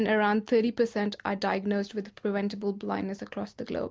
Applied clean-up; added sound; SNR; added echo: none; none; none; none.